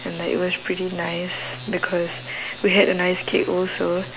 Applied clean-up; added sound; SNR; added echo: none; none; none; none.